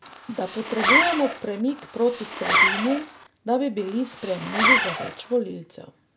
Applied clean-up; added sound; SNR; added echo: none; Zipper (clothing); -2 dB; none.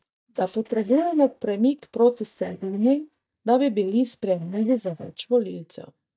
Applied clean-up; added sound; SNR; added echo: neural mask model DeepFilterNet 3.